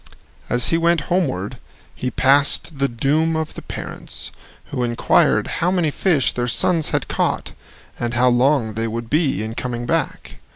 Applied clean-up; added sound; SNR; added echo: none; none; none; none.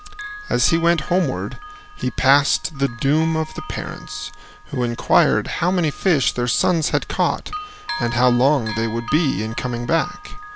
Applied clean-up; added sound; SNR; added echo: none; Bell; 15 dB; none.